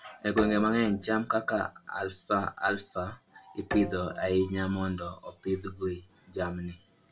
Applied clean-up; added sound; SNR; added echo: none; Bowed string instrument; 14 dB; reverberation time 0.2 s.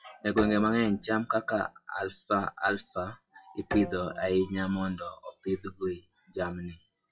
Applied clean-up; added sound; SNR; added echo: classical method WPE with log-MMSE.